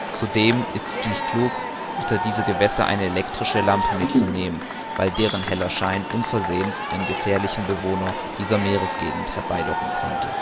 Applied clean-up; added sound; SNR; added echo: none; Crowd / Cheering; 2 dB; none.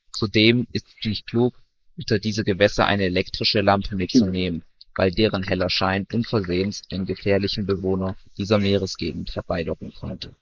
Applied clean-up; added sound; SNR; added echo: neural mask model Resemble Enhance denoiser.